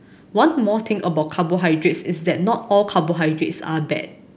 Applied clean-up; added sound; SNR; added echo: none; none; none; none.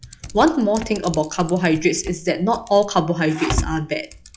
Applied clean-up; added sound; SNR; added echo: classical method log-MMSE.